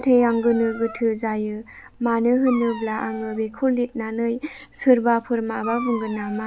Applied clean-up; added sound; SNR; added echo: none; Dog; 17 dB; none.